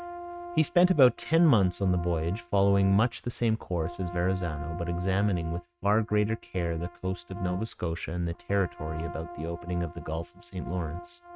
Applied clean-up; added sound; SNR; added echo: neural mask model RNNoise.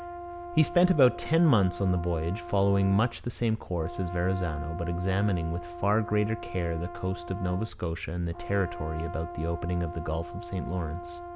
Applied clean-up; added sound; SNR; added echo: none; Brass instrument; 12 dB; none.